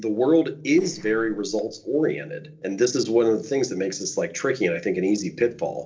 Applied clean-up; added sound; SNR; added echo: neural separator model SepFormer DNS4.